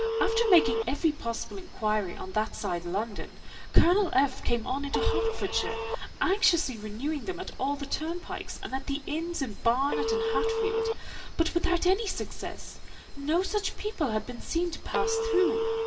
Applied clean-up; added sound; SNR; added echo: none; Telephone; 6 dB; reverberation time 1.9 s.